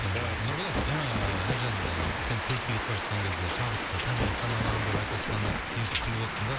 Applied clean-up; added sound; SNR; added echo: none; Thunder + Rain; -1 dB; none.